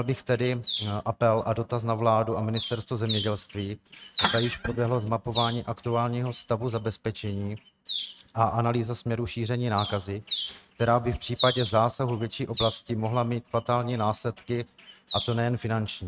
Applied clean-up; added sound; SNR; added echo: neural mask model RNNoise.